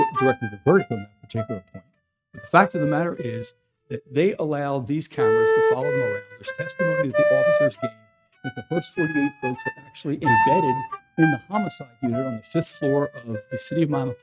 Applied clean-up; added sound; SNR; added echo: neural mask model RNNoise.